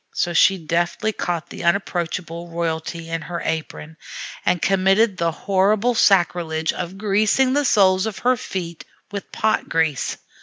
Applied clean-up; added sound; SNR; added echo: none; none; none; none.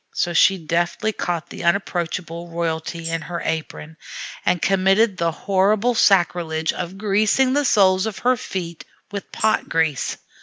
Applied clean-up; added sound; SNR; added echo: none; Tambourine; 16 dB; none.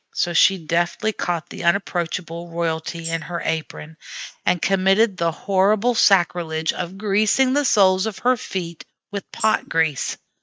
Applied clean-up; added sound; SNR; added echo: neural mask model RNNoise.